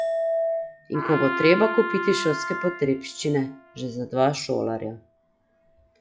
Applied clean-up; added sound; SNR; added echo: classical method log-MMSE.